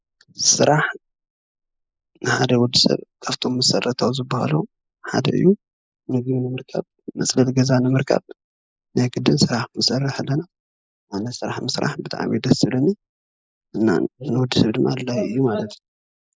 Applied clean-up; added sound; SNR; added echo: neural mask model Resemble Enhance denoiser.